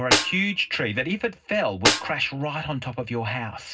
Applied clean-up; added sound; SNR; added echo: none; Snare drum; 1 dB; reverberation time 0.4 s.